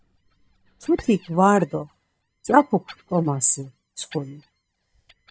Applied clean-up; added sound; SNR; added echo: neural mask model DeepFilterNet 3.